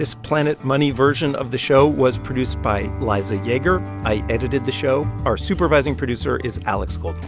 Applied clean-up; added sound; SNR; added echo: none; Bowed string instrument; 13 dB; none.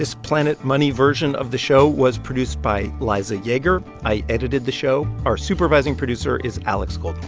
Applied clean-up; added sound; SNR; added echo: none; none; none; none.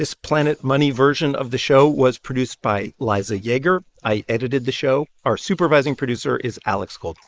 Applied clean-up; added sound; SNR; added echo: neural mask model Resemble Enhance denoiser.